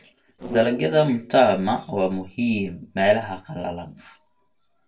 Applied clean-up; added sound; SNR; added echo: neural separator model SepFormer DNS4.